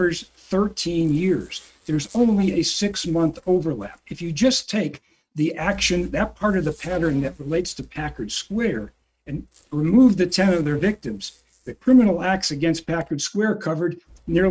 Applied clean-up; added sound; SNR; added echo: neural mask model RNNoise.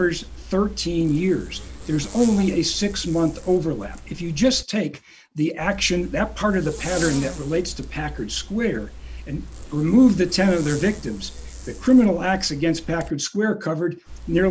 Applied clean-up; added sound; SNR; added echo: none; Zipper (clothing); 14 dB; none.